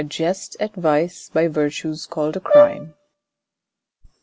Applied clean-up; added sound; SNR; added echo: none; Brass instrument; -5 dB; none.